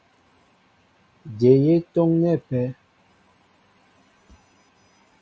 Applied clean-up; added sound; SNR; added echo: none; none; none; none.